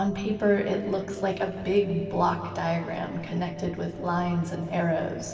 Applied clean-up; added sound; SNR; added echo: none; none; none; reverberation time 2.4 s.